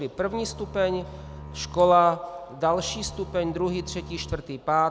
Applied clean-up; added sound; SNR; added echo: none; Bowed string instrument; 15 dB; none.